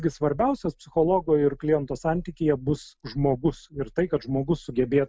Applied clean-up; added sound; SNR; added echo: none; none; none; none.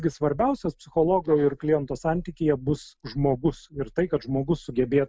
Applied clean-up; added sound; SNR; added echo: neural mask model Resemble Enhance denoiser.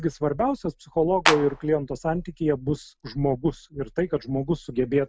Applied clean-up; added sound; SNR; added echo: none; Clapping; -1 dB; none.